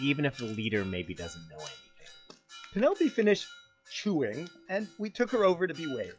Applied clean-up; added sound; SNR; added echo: classical method log-MMSE.